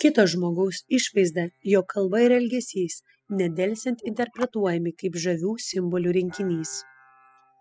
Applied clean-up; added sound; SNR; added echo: classical method spectral subtraction.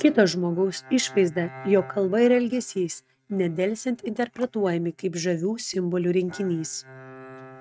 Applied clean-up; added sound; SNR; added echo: neural mask model RNNoise.